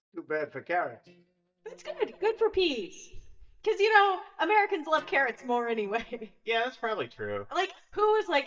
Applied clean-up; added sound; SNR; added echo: neural mask model DeepFilterNet 3.